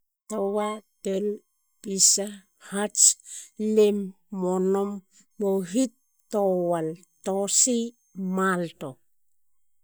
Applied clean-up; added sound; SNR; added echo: neural mask model DeepFilterNet 3.